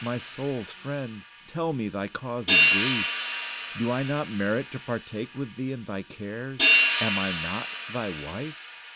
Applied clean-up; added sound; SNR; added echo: none; Hi-hat; -4 dB; none.